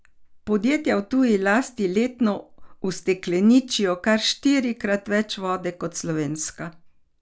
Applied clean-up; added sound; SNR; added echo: none; none; none; none.